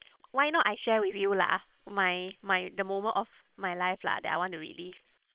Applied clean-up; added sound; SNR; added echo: neural separator model SepFormer WHAM!.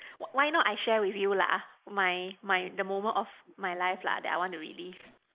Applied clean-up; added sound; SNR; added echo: neural mask model Resemble Enhance denoiser.